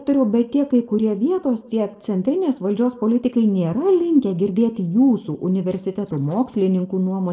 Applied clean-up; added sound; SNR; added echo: neural separator model SepFormer DNS4.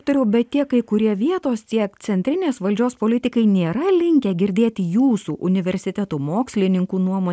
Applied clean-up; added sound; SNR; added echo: none; none; none; none.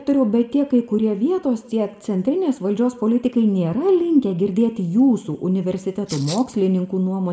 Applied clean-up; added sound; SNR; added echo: none; Rattle (instrument); 15 dB; reverberation time 0.8 s.